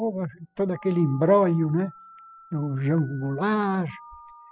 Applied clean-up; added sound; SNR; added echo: classical method spectral subtraction.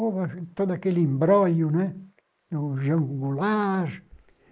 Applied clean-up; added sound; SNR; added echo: neural mask model Resemble Enhance denoiser.